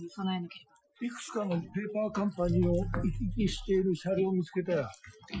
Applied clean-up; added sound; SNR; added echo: classical method Wiener filter.